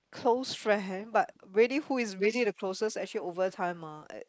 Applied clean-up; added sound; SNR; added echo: neural mask model Resemble Enhance denoiser.